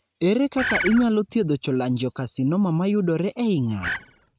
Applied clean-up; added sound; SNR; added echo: neural mask model RNNoise.